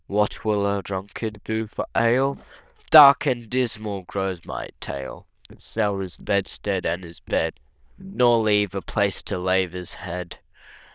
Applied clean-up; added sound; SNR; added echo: neural diffusion model UNIVERSE++.